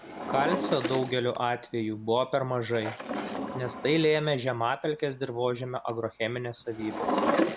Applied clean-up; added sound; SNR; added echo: none; Drawer open or close; 5 dB; none.